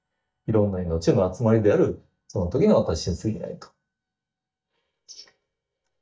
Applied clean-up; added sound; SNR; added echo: neural mask model DeepFilterNet 3.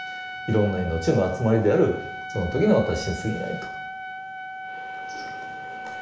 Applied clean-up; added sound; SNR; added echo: none; Trumpet; 10 dB; reverberation time 0.7 s.